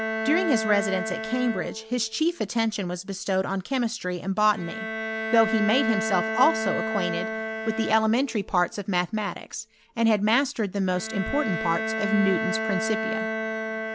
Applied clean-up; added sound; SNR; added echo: none; Bowed string instrument; 5 dB; none.